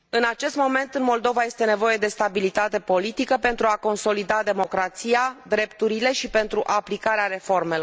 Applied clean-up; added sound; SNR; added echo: none; none; none; none.